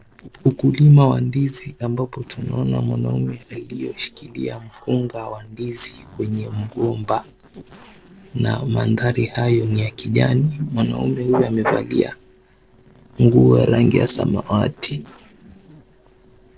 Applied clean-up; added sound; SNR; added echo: neural separator model SepFormer DNS4.